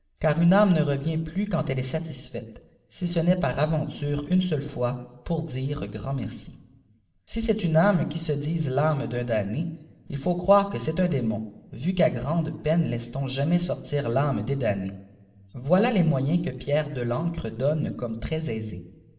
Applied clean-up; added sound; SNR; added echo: none; none; none; reverberation time 0.9 s.